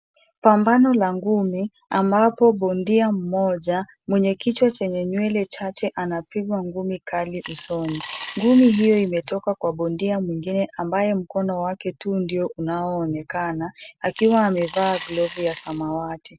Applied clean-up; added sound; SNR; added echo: none; Coin (dropping) / Glass; 10 dB; none.